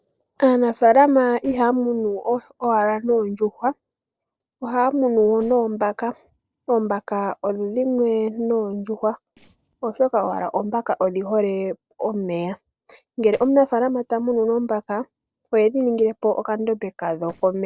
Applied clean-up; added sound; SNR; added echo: neural separator model SepFormer DNS4.